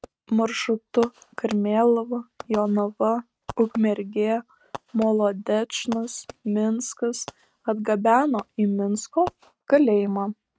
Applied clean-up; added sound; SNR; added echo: neural mask model RNNoise.